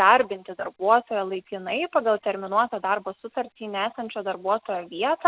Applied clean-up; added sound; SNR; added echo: none; none; none; none.